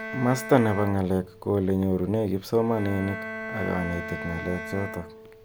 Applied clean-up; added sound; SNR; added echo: none; Bowed string instrument; 11 dB; none.